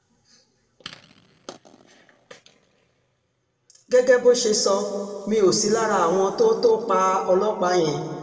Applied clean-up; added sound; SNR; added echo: none; none; none; reverberation time 1.7 s.